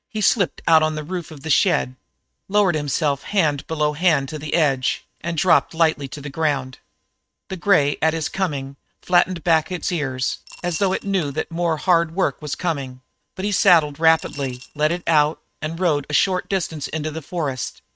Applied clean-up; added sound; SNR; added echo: neural mask model RNNoise.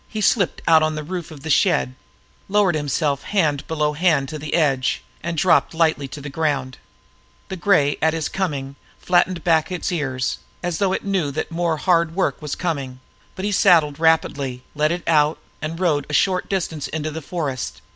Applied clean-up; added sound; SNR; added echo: none; none; none; none.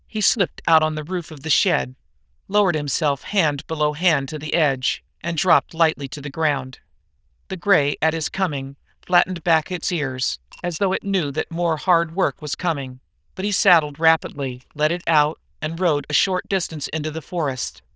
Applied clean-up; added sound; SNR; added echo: neural diffusion model UNIVERSE++.